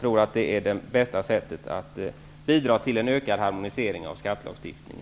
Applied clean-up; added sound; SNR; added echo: none; none; none; none.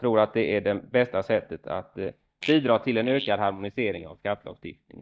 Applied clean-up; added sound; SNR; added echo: neural mask model DeepFilterNet 3.